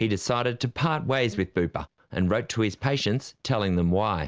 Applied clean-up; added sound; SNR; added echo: none; none; none; none.